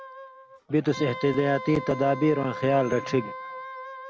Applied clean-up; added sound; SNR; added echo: none; Wind instrument, woodwind instrument; 11 dB; none.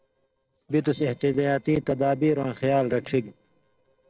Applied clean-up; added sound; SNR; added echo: neural separator model SepFormer DNS4.